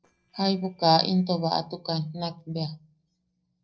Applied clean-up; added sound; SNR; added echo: neural separator model SepFormer DNS4.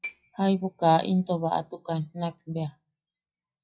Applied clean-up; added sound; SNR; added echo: classical method WPE with log-MMSE.